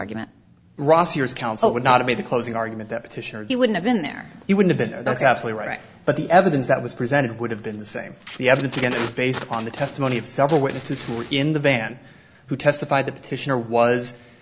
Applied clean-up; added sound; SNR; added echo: none; Packing tape, duct tape; 12 dB; none.